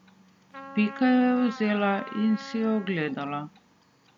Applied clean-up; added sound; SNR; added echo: none; Trumpet; 17 dB; none.